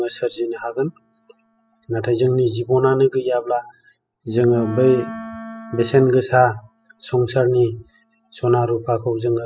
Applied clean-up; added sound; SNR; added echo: classical method spectral subtraction.